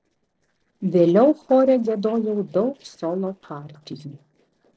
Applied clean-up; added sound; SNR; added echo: neural separator model SepFormer DNS4.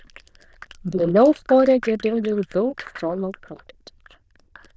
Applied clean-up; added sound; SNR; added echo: neural diffusion model UNIVERSE++.